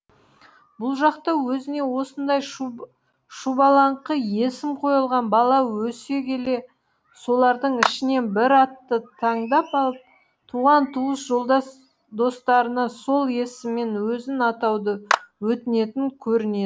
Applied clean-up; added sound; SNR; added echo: none; Clapping; 7 dB; none.